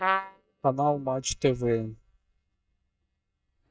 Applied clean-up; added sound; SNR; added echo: neural mask model DeepFilterNet 3.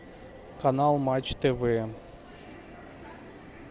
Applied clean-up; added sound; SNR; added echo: none; none; none; none.